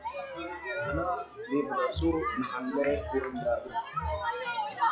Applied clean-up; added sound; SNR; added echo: classical method log-MMSE.